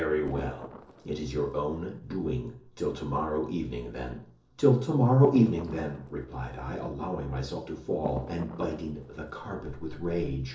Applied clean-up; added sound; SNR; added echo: neural separator model SepFormer DNS4.